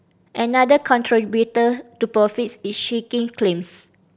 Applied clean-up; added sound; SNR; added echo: none; none; none; none.